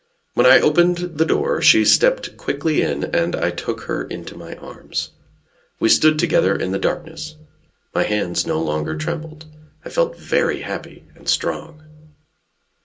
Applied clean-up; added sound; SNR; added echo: none; none; none; reverberation time 0.2 s.